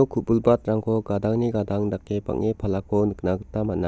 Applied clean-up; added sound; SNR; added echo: none; none; none; none.